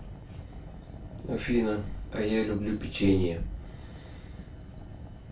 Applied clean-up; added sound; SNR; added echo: none; Fire; 11 dB; reverberation time 0.2 s.